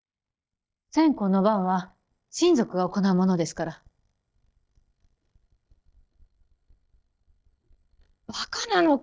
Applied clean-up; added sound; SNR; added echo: neural mask model DeepFilterNet 3.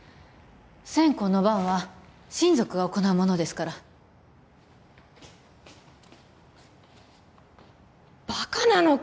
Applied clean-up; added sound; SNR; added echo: none; none; none; none.